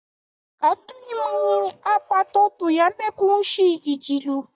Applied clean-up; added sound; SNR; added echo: neural mask model DeepFilterNet 3.